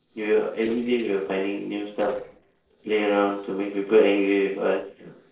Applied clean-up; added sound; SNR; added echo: neural separator model SepFormer DNS4.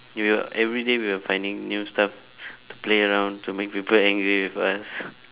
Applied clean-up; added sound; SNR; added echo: none; none; none; none.